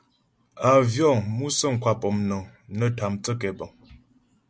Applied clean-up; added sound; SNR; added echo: none; none; none; none.